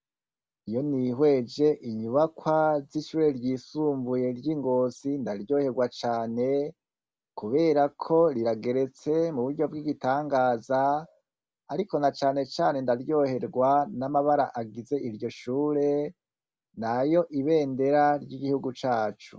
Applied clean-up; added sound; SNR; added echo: none; none; none; none.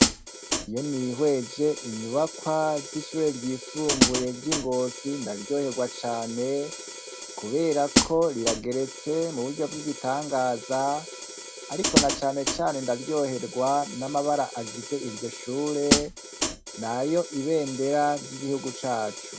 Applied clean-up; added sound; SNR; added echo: none; Hi-hat; 3 dB; none.